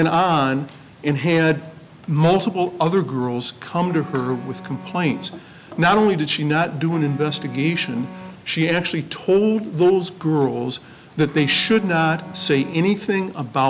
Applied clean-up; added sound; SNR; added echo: none; Wind instrument, woodwind instrument; 19 dB; none.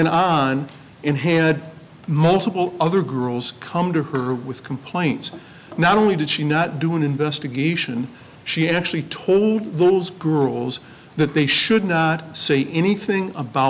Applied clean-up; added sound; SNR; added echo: none; none; none; none.